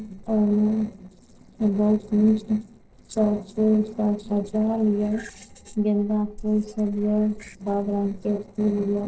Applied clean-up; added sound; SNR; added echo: neural separator model SepFormer DNS4.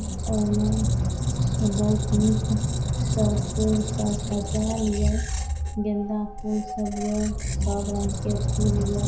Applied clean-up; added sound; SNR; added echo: none; Squeak; -2 dB; reverberation time 0.5 s.